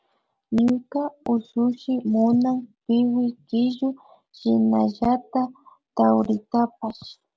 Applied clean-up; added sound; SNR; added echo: none; none; none; none.